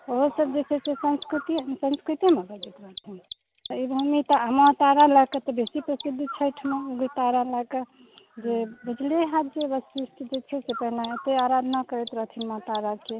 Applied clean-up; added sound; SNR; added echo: none; Mechanisms; 20 dB; none.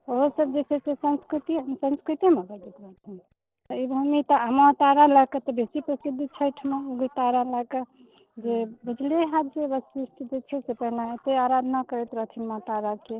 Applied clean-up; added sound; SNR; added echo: neural separator model SepFormer DNS4.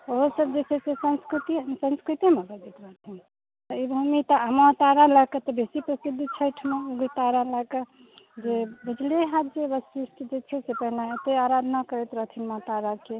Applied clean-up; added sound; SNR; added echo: none; none; none; none.